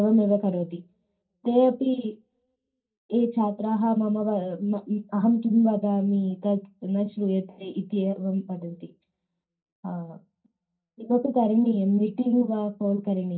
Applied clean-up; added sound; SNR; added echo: none; none; none; reverberation time 0.3 s.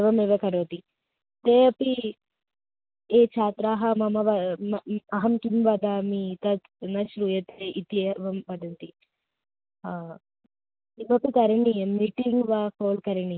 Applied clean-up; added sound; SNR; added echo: none; none; none; none.